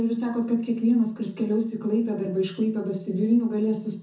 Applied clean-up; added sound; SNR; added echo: none; none; none; reverberation time 0.6 s.